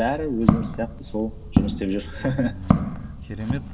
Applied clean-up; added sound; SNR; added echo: none; Walk, footsteps; -2 dB; reverberation time 0.6 s.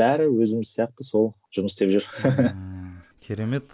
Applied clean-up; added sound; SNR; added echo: none; none; none; none.